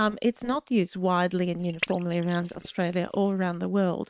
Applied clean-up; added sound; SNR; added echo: neural separator model SepFormer WHAM!.